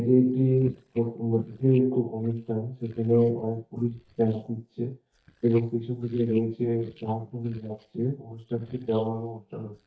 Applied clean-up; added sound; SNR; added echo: neural mask model DeepFilterNet 3.